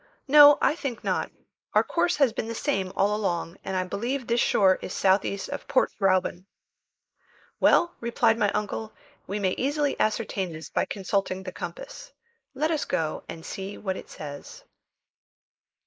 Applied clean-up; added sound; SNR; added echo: neural mask model Resemble Enhance denoiser.